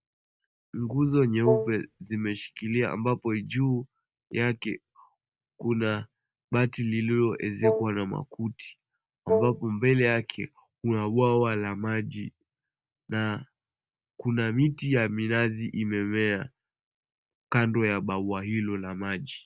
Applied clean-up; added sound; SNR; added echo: none; Wind instrument, woodwind instrument; -1 dB; none.